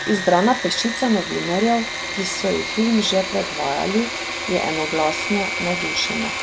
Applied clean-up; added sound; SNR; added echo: none; Engine / Mechanisms; 5 dB; none.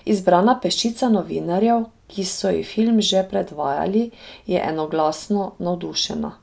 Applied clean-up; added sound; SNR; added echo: none; none; none; none.